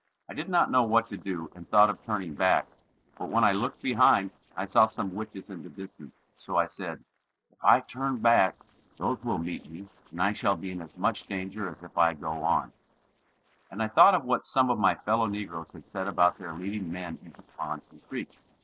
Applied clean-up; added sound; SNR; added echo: neural separator model SepFormer DNS4.